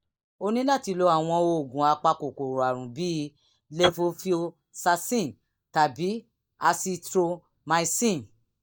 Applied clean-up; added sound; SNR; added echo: neural mask model DeepFilterNet 3.